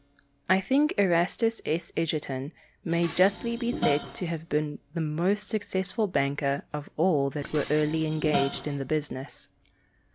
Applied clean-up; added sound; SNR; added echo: none; Dishes, pots, and pans; 12 dB; none.